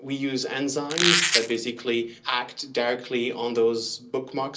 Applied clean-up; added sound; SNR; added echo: none; Squeak; -4 dB; reverberation time 0.2 s.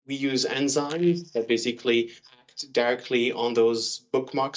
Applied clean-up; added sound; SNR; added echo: neural mask model DeepFilterNet 3.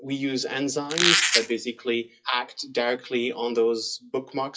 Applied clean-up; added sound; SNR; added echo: classical method WPE with log-MMSE.